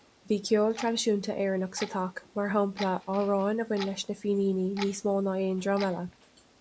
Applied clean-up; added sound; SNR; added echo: none; Clock; 18 dB; none.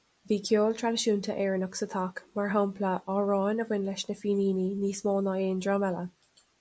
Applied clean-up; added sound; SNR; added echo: none; none; none; none.